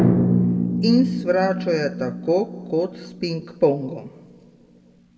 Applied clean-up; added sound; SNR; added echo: none; Drum; 0 dB; reverberation time 1.1 s.